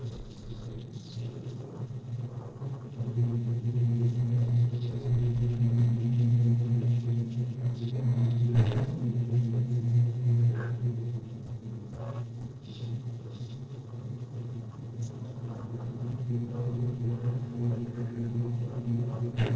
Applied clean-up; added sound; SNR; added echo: neural separator model SepFormer DNS4.